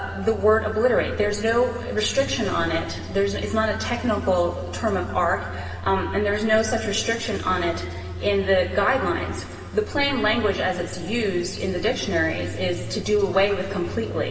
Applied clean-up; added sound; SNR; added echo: none; Idling / Engine starting / Accelerating, revving, vroom / Car; 11 dB; reverberation time 2.5 s.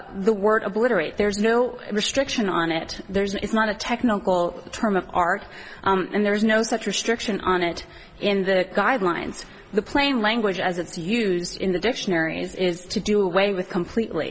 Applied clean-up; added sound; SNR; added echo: none; none; none; none.